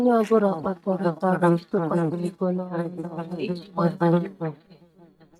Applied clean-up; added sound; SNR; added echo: neural mask model DeepFilterNet 3.